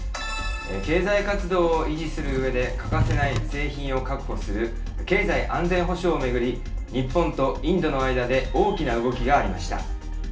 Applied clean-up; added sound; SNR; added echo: none; Wood / Tools; 4 dB; reverberation time 0.4 s.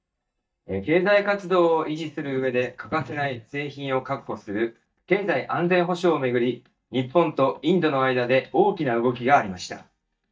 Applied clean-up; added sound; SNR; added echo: neural mask model DeepFilterNet 3.